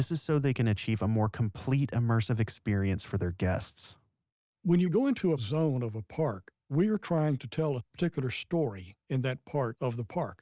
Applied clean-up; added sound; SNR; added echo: none; none; none; none.